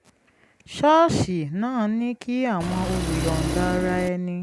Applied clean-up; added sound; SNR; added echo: none; Engine; 3 dB; none.